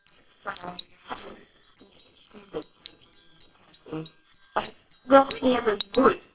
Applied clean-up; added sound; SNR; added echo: neural separator model SepFormer WHAMR!.